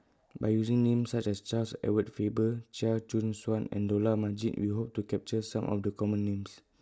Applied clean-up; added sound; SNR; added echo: none; none; none; none.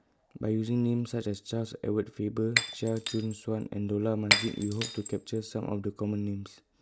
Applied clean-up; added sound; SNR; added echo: none; Shatter; 2 dB; none.